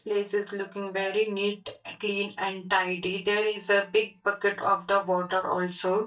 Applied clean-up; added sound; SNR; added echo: neural mask model DeepFilterNet 3.